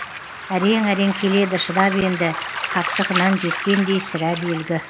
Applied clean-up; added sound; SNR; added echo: none; Waves, surf; 7 dB; none.